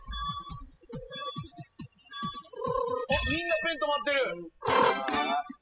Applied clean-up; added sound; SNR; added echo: classical method spectral subtraction.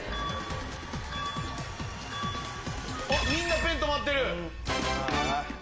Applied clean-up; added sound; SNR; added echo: none; none; none; none.